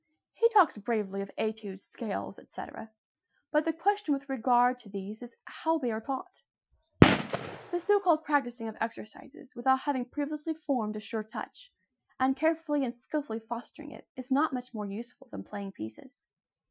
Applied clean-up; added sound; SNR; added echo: classical method Wiener filter.